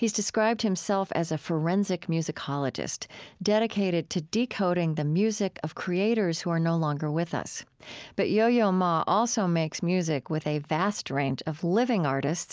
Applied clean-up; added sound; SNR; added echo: none; none; none; none.